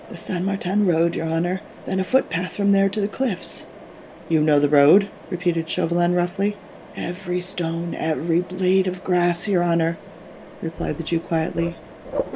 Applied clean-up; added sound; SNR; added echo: none; Mechanisms; 16 dB; none.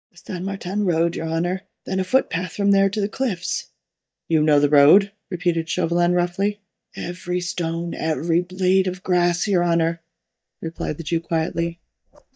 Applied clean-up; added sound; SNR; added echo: neural mask model DeepFilterNet 3.